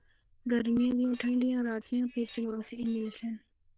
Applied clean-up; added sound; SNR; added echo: neural diffusion model UNIVERSE++.